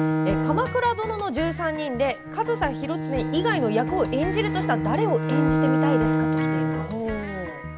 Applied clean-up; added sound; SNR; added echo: none; Bowed string instrument; 0 dB; none.